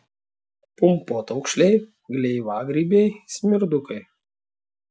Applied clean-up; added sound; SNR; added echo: none; none; none; none.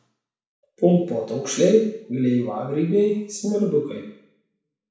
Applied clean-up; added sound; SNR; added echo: none; none; none; reverberation time 0.6 s.